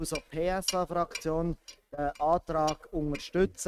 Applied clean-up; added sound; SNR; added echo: neural mask model RNNoise.